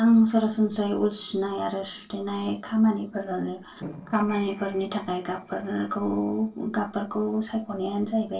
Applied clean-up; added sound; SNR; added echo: neural separator model SepFormer DNS4.